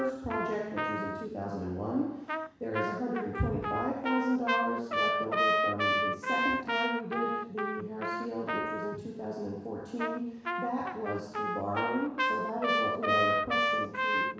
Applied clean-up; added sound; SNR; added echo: none; Trumpet; -2 dB; reverberation time 1.1 s.